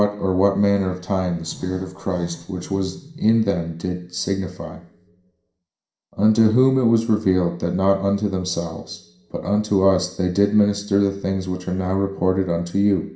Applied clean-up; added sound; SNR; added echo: none; none; none; reverberation time 0.5 s.